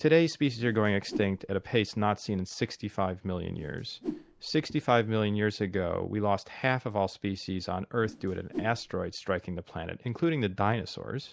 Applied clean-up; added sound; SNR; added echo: none; Whoosh, swoosh, swish; 12 dB; none.